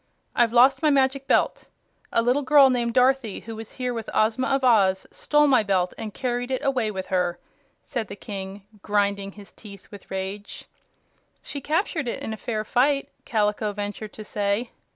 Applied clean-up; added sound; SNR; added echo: none; none; none; none.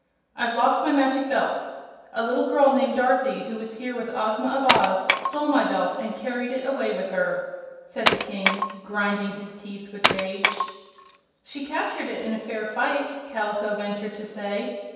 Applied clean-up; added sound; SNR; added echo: none; Wood; 1 dB; reverberation time 1.2 s.